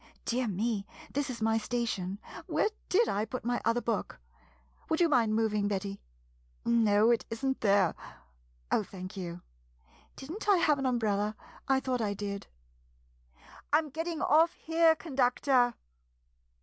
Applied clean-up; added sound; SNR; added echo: none; none; none; none.